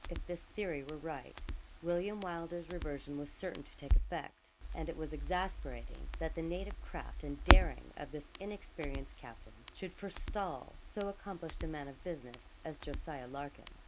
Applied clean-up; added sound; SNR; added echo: none; Crackle; -4 dB; none.